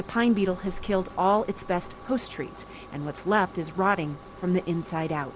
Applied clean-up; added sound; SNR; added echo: none; none; none; none.